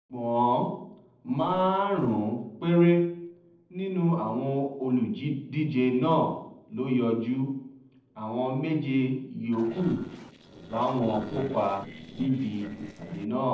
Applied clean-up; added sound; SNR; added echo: neural separator model SepFormer DNS4.